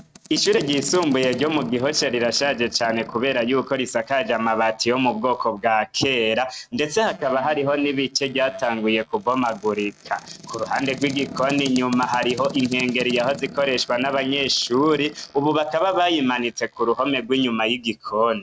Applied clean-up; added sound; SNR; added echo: neural mask model RNNoise.